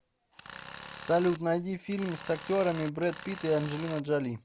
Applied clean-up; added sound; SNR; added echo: none; Tools; 12 dB; none.